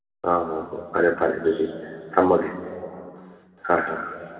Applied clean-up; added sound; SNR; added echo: none; none; none; reverberation time 2.5 s.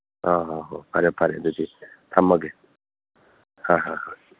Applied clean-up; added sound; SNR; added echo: none; none; none; none.